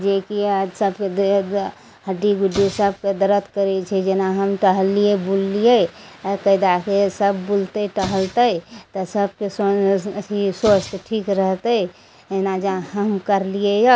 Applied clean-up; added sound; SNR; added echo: none; Explosion; 18 dB; none.